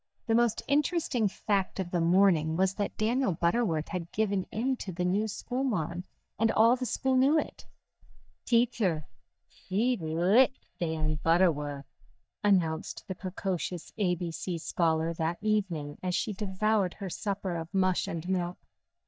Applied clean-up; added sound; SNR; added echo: neural mask model DeepFilterNet 3.